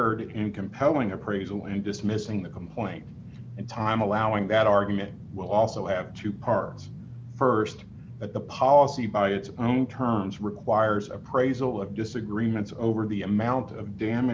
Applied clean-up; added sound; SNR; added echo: none; none; none; none.